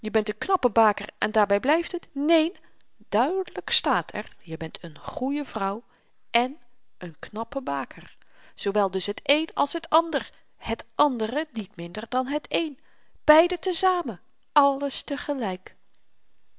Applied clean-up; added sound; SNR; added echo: none; none; none; none.